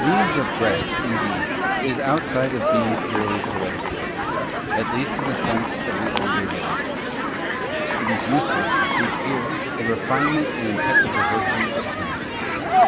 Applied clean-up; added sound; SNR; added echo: none; Human group actions; -5 dB; none.